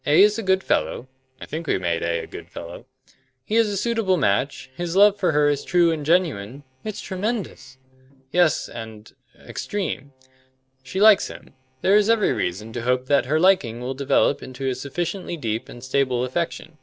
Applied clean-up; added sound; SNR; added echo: neural separator model SepFormer DNS4.